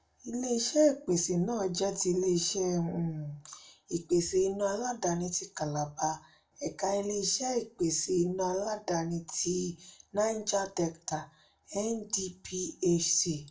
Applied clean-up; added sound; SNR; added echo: none; none; none; reverberation time 0.2 s.